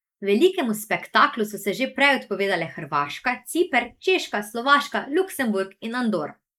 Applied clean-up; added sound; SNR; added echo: neural mask model Resemble Enhance denoiser.